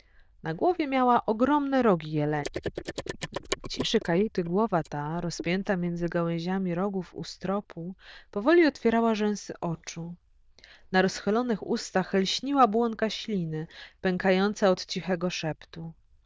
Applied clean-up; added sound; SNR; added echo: neural diffusion model UNIVERSE++.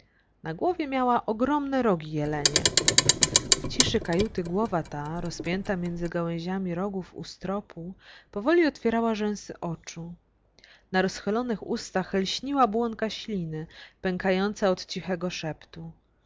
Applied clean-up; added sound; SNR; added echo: none; Clock; -2 dB; none.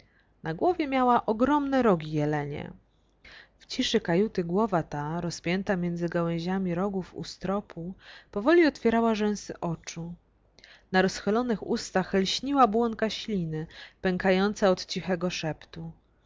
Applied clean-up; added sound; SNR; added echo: none; none; none; none.